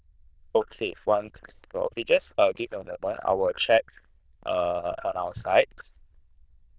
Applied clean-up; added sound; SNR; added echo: neural diffusion model UNIVERSE++.